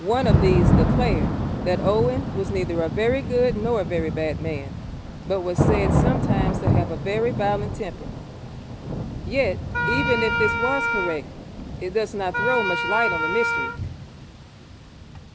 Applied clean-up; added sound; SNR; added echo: none; Wind instrument, woodwind instrument + Thunder / Rain; -2 dB; none.